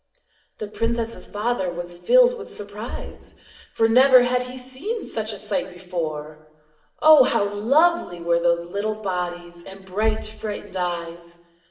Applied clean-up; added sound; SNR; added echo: none; none; none; reverberation time 0.7 s.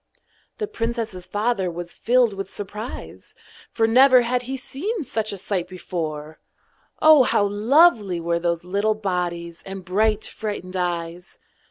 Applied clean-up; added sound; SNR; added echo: none; none; none; none.